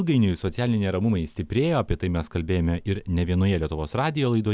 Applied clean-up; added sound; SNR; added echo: none; none; none; none.